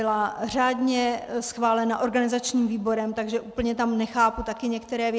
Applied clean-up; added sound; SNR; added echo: none; none; none; none.